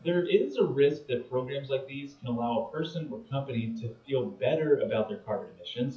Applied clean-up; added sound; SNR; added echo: classical method WPE with log-MMSE.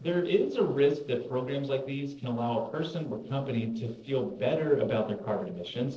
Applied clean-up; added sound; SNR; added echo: neural separator model SepFormer DNS4.